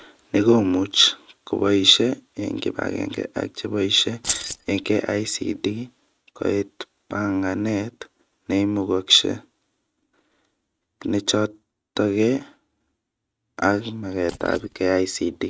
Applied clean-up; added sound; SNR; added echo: neural mask model RNNoise.